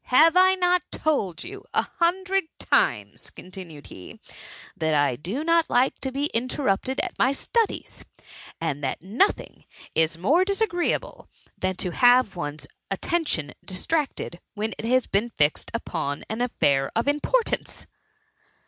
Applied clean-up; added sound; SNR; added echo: none; none; none; none.